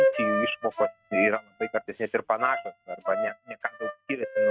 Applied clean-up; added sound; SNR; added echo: neural mask model RNNoise.